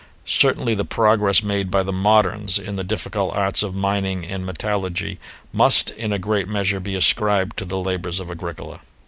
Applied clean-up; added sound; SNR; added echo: none; none; none; none.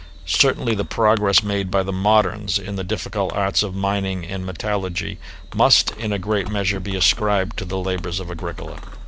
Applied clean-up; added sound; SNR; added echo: none; Fireworks; 12 dB; none.